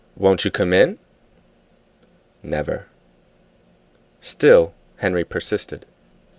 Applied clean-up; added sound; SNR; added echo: none; none; none; none.